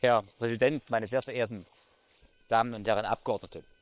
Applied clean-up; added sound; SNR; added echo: neural separator model SepFormer WHAM!.